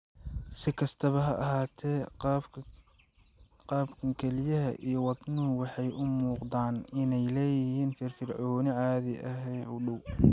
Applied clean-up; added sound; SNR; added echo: none; none; none; none.